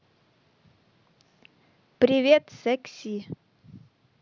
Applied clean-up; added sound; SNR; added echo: none; none; none; none.